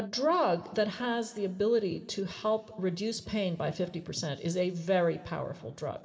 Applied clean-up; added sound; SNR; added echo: none; none; none; reverberation time 1.7 s.